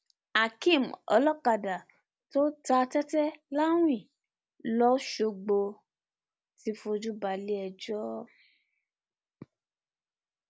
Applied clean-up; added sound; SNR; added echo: none; none; none; none.